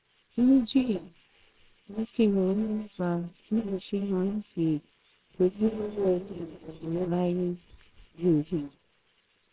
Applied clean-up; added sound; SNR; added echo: neural separator model SepFormer WHAMR!.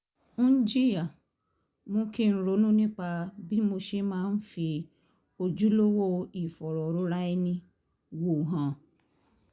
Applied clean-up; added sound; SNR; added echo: none; none; none; none.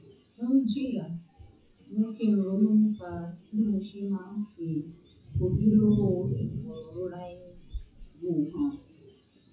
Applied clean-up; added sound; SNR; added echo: classical method WPE with log-MMSE.